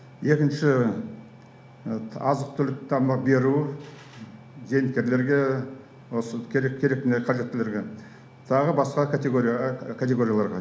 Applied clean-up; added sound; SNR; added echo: none; none; none; none.